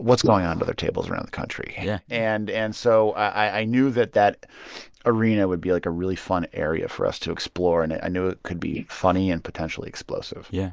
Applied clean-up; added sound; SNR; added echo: neural mask model Resemble Enhance denoiser.